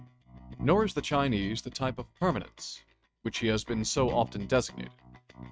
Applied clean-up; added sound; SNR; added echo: neural mask model RNNoise.